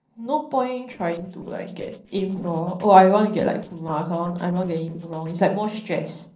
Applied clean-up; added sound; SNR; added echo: neural separator model SepFormer DNS4.